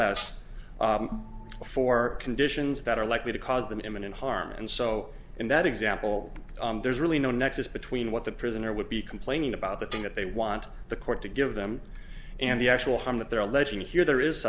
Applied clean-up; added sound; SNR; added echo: none; Tools + Organ; 15 dB; none.